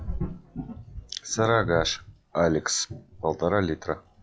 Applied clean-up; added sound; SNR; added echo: classical method log-MMSE.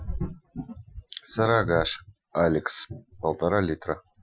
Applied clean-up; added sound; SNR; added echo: classical method Wiener filter.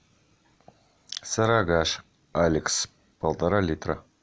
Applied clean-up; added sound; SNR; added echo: none; none; none; none.